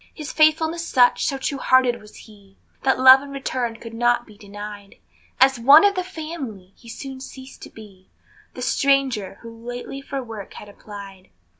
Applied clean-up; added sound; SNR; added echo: none; none; none; none.